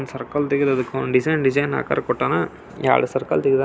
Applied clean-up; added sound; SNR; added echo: none; none; none; none.